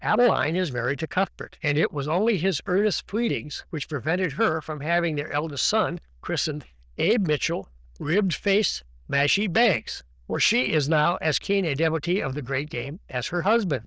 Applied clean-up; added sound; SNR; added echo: neural diffusion model UNIVERSE++.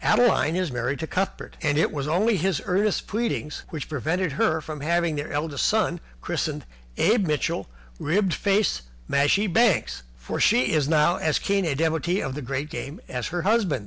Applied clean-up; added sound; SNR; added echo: none; none; none; none.